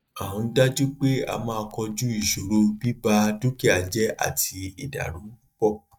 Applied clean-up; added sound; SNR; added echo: neural mask model DeepFilterNet 3.